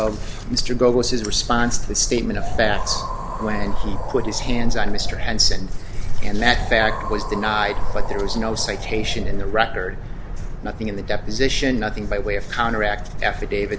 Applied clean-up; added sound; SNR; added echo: none; Wind; 13 dB; none.